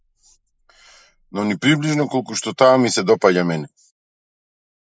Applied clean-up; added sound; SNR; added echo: neural mask model Resemble Enhance denoiser.